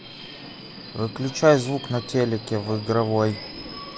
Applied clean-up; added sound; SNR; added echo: none; Subway, metro, underground; 14 dB; none.